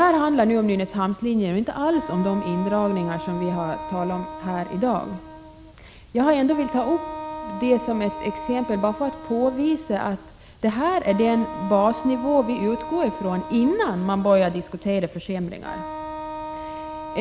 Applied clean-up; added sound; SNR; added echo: none; Wind instrument, woodwind instrument; 12 dB; none.